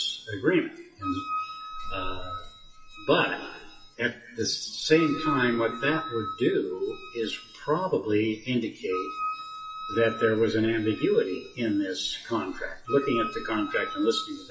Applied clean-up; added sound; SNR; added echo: classical method WPE with log-MMSE.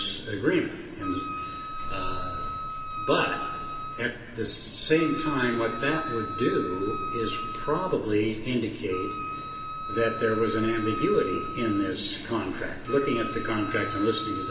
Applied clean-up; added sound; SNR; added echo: none; Wind instrument, woodwind instrument; 7 dB; reverberation time 2.9 s.